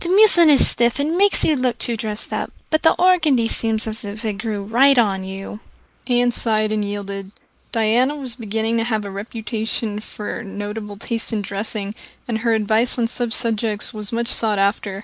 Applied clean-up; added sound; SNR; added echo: neural mask model Resemble Enhance denoiser.